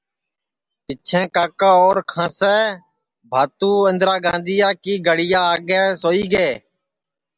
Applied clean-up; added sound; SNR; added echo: none; none; none; none.